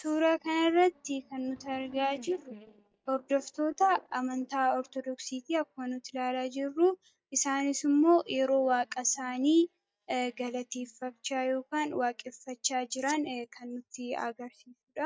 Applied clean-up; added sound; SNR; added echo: neural mask model DeepFilterNet 3.